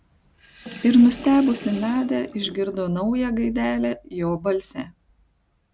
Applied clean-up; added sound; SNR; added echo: none; Sink (filling or washing) / Water; 18 dB; none.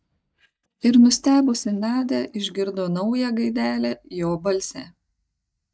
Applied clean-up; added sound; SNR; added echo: neural mask model DeepFilterNet 3.